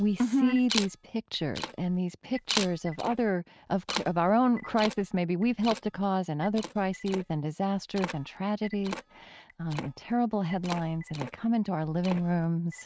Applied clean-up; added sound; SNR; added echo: neural mask model RNNoise.